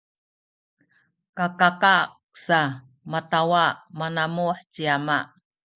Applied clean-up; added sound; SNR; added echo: none; none; none; none.